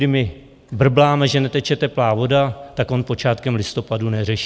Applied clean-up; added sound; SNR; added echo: none; none; none; none.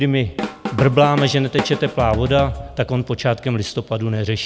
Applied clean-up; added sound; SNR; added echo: none; Drum kit; 9 dB; none.